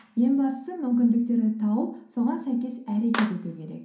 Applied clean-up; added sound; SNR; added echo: none; Clapping; 17 dB; reverberation time 0.5 s.